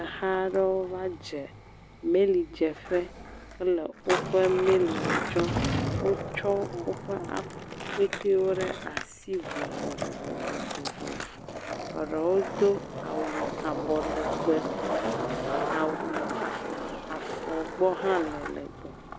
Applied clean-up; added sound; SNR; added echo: none; Drawer open or close + Skateboard; 4 dB; none.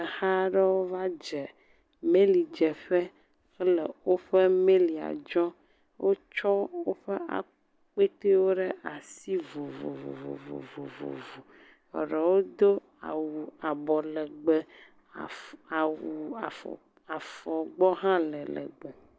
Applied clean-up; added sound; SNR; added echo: none; none; none; none.